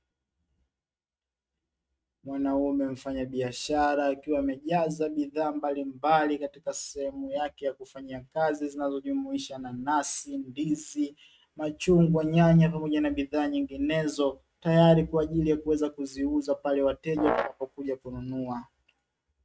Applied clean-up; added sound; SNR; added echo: neural mask model RNNoise.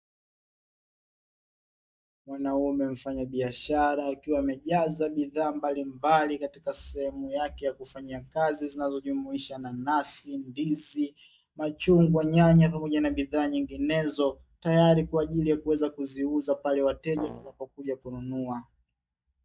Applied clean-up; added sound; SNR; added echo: neural mask model DeepFilterNet 3.